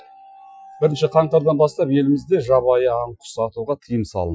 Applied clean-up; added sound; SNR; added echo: classical method Wiener filter.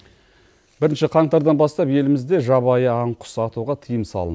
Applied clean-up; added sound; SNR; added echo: none; none; none; none.